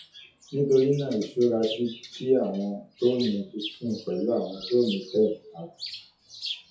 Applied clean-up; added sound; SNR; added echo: classical method WPE with log-MMSE.